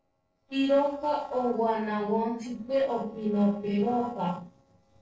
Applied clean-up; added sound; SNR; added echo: neural separator model SepFormer DNS4.